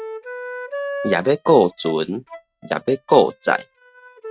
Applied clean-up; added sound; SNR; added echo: neural mask model RNNoise.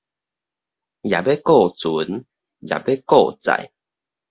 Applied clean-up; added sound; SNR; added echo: none; none; none; none.